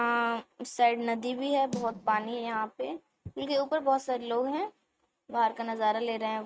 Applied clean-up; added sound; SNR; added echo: neural mask model RNNoise.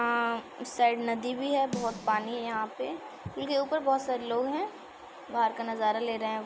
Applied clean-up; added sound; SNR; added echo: none; Snare drum; 14 dB; none.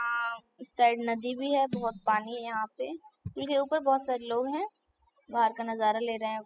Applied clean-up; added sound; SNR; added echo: classical method spectral subtraction.